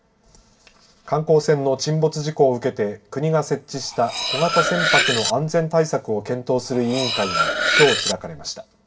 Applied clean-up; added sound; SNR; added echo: none; Cutlery, silverware; 1 dB; reverberation time 0.2 s.